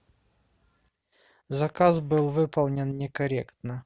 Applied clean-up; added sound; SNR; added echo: none; none; none; none.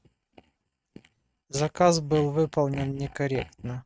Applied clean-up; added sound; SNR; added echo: neural mask model RNNoise.